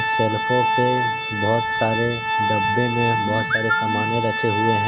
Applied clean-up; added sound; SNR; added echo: none; Organ; -1 dB; none.